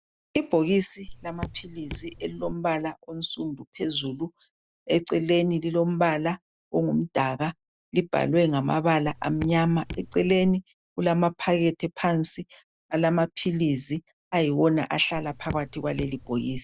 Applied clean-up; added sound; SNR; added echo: none; Raindrop / Drip; 13 dB; none.